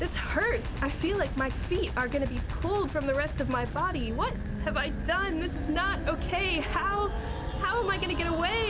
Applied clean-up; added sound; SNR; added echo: none; Gunshot, gunfire; 17 dB; none.